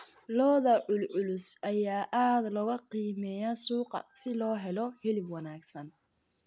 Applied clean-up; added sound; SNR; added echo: none; none; none; none.